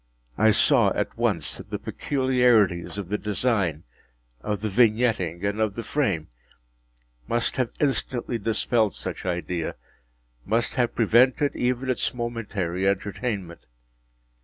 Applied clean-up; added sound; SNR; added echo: none; none; none; none.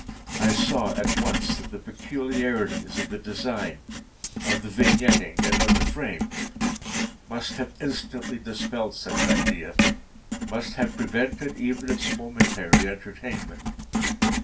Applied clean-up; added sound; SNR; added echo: none; Writing; -4 dB; reverberation time 0.2 s.